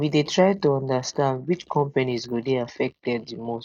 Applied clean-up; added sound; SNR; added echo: neural mask model Resemble Enhance denoiser.